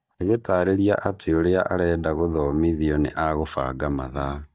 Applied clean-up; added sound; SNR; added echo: neural mask model DeepFilterNet 3.